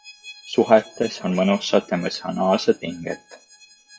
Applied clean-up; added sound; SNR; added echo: classical method WPE with log-MMSE.